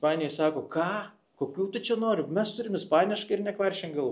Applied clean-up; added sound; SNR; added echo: none; none; none; none.